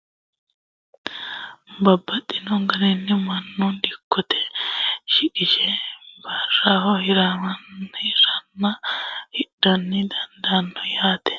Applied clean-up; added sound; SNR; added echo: none; none; none; none.